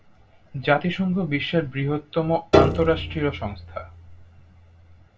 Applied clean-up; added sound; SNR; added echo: none; Piano; 0 dB; reverberation time 0.2 s.